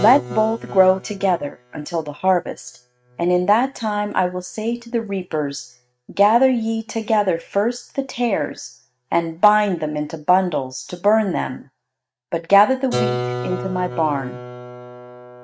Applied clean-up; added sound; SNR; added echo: neural mask model RNNoise.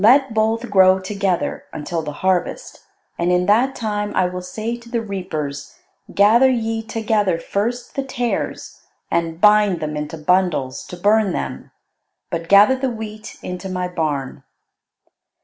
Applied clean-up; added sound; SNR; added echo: none; none; none; none.